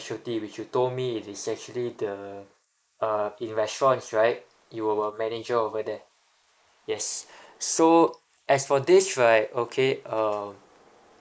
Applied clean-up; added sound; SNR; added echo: neural mask model Resemble Enhance denoiser.